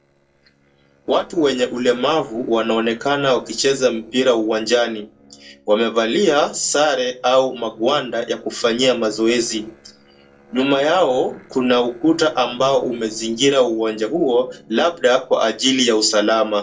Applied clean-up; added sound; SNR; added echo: neural separator model SepFormer DNS4.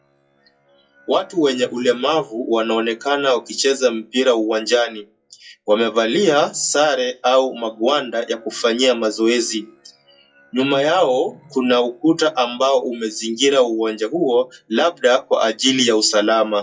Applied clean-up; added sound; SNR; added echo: classical method WPE with log-MMSE.